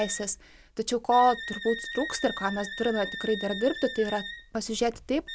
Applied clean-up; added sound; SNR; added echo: none; Wind instrument, woodwind instrument; 11 dB; none.